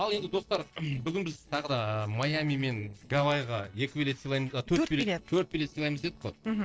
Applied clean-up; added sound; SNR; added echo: neural separator model SepFormer DNS4.